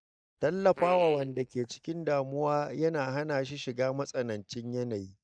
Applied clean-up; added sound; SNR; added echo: neural mask model DeepFilterNet 3.